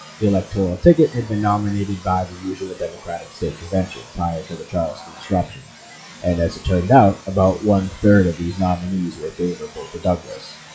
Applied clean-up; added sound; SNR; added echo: classical method log-MMSE.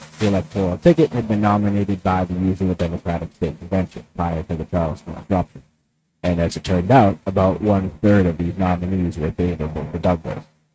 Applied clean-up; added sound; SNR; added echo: neural mask model RNNoise.